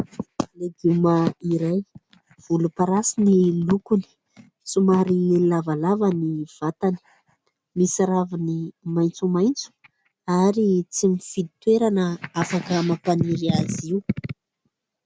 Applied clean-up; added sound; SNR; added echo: none; none; none; none.